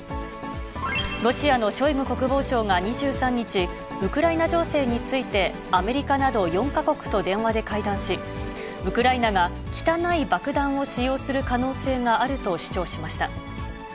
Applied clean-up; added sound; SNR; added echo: none; none; none; none.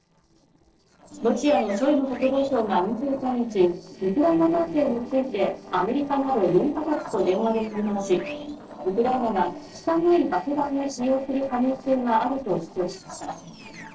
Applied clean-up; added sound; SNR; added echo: neural separator model SepFormer DNS4.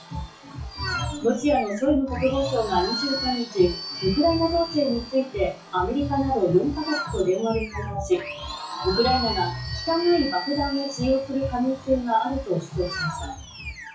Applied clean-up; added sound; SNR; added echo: classical method WPE with log-MMSE.